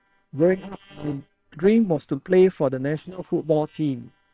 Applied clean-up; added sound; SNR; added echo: neural separator model SepFormer WHAM!.